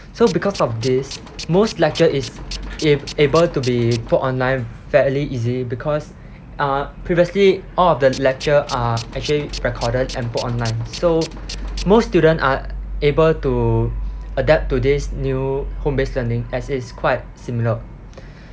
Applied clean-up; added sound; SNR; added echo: none; Tools; 15 dB; none.